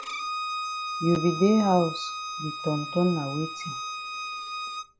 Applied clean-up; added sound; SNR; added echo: none; Bowed string instrument; 6 dB; none.